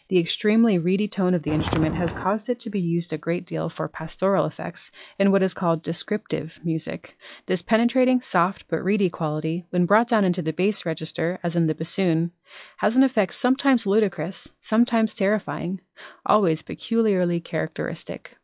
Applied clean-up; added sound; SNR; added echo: classical method log-MMSE.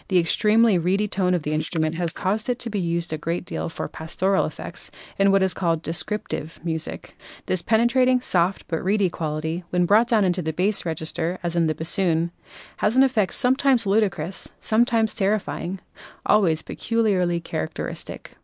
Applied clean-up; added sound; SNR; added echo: neural mask model Resemble Enhance denoiser.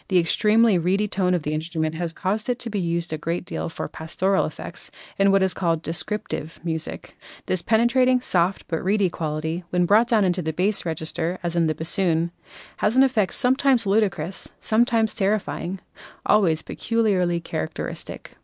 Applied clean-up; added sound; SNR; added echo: neural mask model DeepFilterNet 3.